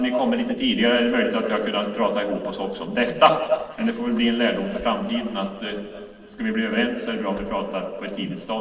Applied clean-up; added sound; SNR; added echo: neural separator model SepFormer DNS4.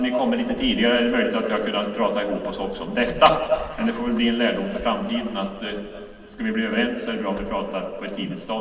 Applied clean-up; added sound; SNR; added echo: none; Sliding door; 20 dB; reverberation time 2.3 s.